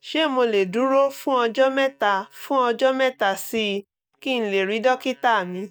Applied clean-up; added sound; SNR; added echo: neural mask model DeepFilterNet 3.